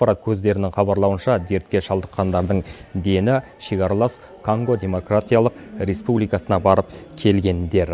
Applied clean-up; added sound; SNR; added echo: none; none; none; none.